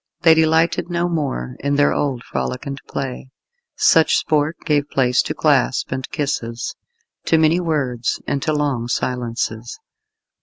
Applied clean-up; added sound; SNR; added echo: none; none; none; none.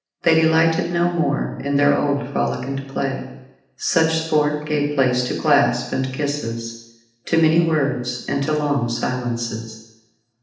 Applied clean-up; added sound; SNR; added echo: none; none; none; reverberation time 0.8 s.